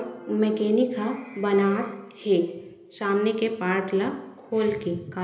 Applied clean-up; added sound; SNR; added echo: none; none; none; reverberation time 0.8 s.